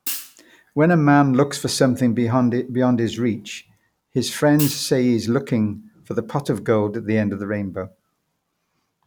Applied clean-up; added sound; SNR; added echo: none; Hi-hat; 12 dB; none.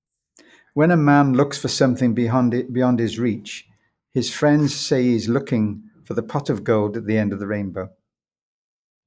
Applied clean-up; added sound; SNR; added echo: neural mask model Resemble Enhance denoiser.